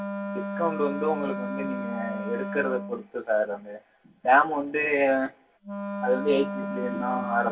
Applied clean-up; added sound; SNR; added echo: none; Wind instrument, woodwind instrument; 7 dB; reverberation time 0.2 s.